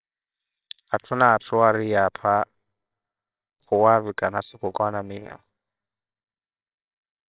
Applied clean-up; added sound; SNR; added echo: neural separator model SepFormer WHAMR!.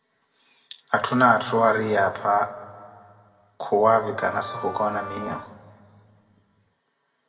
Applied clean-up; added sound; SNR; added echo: none; Wind instrument, woodwind instrument; 12 dB; reverberation time 1.4 s.